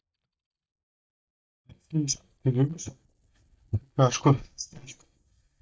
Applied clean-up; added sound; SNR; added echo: neural mask model DeepFilterNet 3.